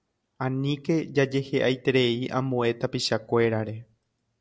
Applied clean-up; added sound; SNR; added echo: none; none; none; none.